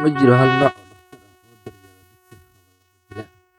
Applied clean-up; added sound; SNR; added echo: neural mask model RNNoise.